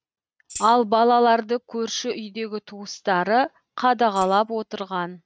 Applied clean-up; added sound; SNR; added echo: neural mask model RNNoise.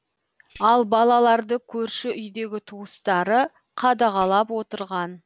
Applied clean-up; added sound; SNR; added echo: none; Tambourine; 16 dB; none.